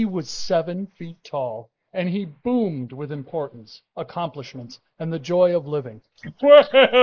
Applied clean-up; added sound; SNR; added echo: neural mask model Resemble Enhance denoiser.